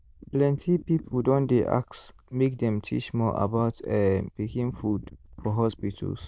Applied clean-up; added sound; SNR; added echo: neural diffusion model UNIVERSE++.